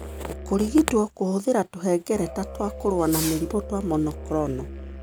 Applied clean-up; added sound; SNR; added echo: none; Musical instrument + Fireworks; 11 dB; none.